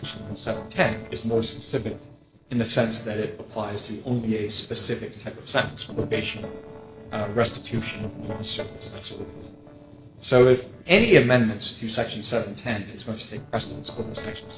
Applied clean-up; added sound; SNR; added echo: neural separator model SepFormer DNS4.